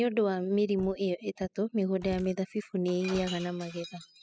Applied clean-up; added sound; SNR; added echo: classical method spectral subtraction.